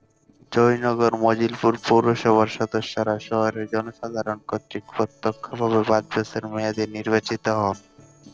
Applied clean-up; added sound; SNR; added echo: neural separator model SepFormer DNS4.